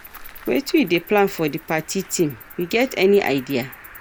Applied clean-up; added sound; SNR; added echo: none; Cricket; 19 dB; none.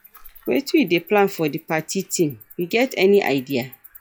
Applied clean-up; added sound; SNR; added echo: classical method log-MMSE.